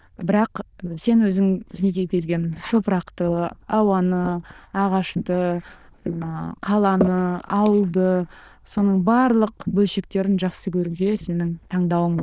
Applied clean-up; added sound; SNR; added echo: neural diffusion model UNIVERSE++.